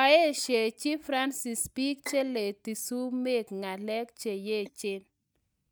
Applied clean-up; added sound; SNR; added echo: neural mask model DeepFilterNet 3.